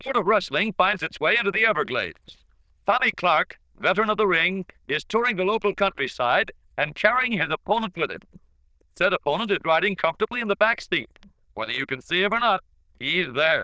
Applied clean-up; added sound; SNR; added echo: neural diffusion model UNIVERSE++.